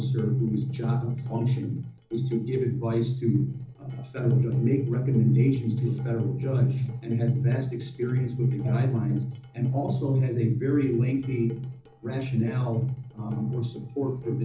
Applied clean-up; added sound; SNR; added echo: neural separator model SepFormer DNS4.